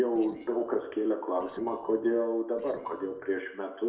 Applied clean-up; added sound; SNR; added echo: neural separator model SepFormer DNS4.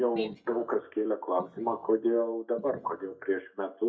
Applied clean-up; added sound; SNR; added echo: neural mask model DeepFilterNet 3.